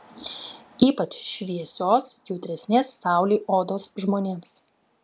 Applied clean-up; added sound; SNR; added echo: none; none; none; none.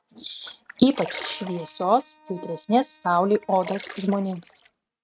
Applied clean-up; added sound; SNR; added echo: neural mask model RNNoise.